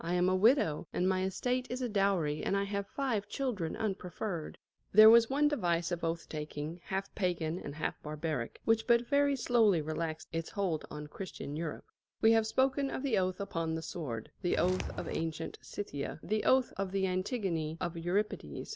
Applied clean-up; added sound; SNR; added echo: none; Walk, footsteps; 8 dB; none.